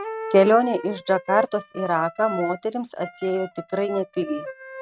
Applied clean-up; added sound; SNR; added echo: neural mask model RNNoise.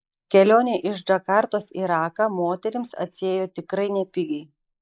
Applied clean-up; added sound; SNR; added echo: neural mask model Resemble Enhance denoiser.